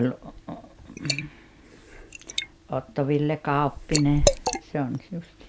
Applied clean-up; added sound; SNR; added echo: none; Liquid; 3 dB; none.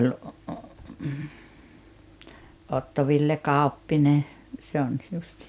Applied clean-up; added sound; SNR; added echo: none; none; none; none.